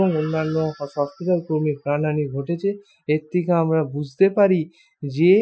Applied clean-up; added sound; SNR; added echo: classical method Wiener filter.